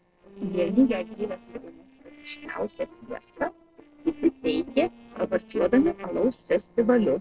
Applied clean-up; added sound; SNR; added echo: neural separator model SepFormer DNS4.